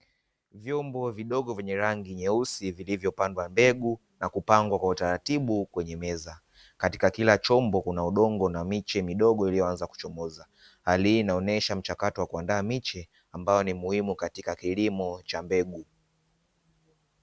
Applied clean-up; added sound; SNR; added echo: none; none; none; none.